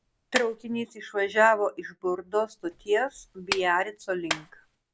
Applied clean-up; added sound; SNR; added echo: none; Clapping; 12 dB; none.